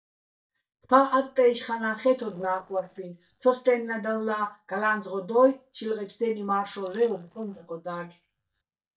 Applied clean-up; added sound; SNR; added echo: neural mask model DeepFilterNet 3.